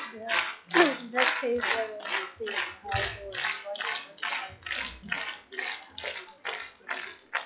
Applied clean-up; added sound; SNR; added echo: classical method log-MMSE.